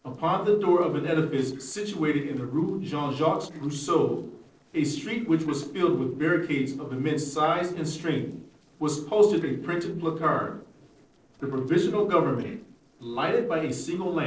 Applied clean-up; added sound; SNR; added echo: neural separator model SepFormer DNS4.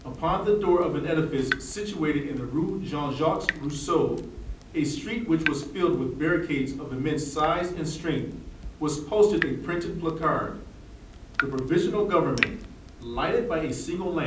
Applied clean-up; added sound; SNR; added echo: none; Drip / Water tap, faucet; 11 dB; reverberation time 0.6 s.